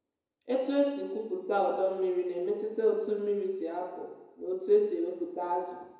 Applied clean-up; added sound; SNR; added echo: none; none; none; reverberation time 1.0 s.